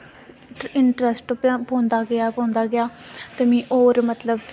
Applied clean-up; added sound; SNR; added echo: none; none; none; none.